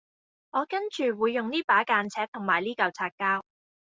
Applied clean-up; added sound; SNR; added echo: none; none; none; none.